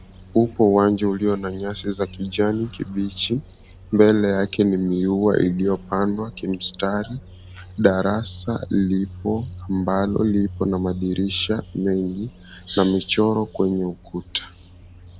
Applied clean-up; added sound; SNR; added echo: none; Cricket; 17 dB; none.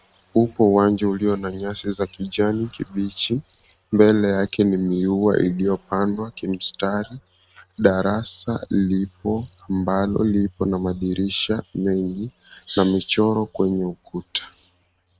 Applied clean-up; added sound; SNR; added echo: neural mask model RNNoise.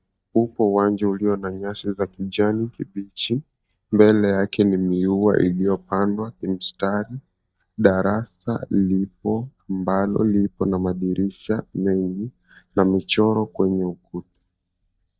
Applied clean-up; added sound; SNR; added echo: neural mask model DeepFilterNet 3.